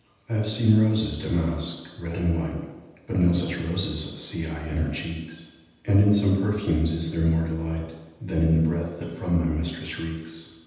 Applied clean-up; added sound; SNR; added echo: none; none; none; reverberation time 1.1 s.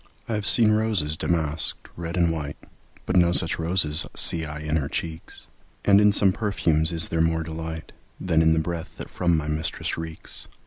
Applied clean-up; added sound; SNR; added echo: none; none; none; none.